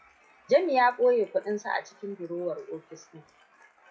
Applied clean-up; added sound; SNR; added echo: classical method WPE with log-MMSE.